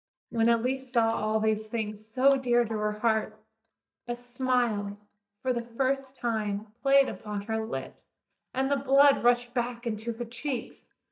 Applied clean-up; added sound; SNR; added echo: neural mask model DeepFilterNet 3.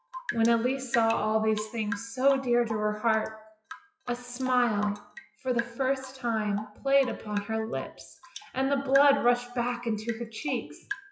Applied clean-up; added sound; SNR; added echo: classical method WPE with log-MMSE.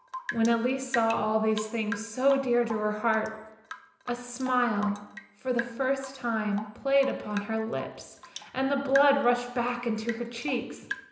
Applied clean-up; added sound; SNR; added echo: none; Drip / Rain; 14 dB; reverberation time 0.9 s.